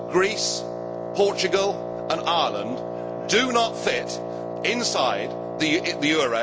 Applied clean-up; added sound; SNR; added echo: none; Wind instrument, woodwind instrument; 6 dB; none.